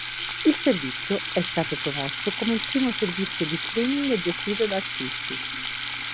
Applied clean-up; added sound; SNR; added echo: none; Sink (filling or washing) / Water tap, faucet; 0 dB; none.